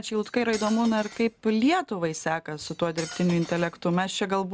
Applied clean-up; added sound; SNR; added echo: none; Cutlery, silverware; 18 dB; none.